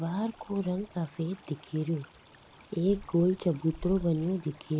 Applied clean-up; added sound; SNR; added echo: none; Stream; 18 dB; none.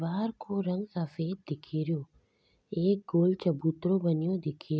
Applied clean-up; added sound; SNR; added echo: none; none; none; none.